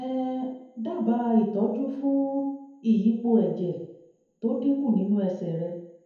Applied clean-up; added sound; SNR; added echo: none; none; none; reverberation time 0.9 s.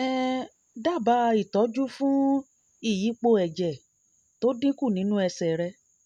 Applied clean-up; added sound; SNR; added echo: none; none; none; none.